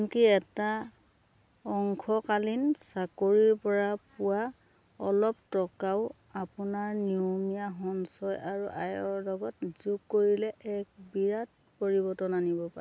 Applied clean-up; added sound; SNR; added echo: none; none; none; none.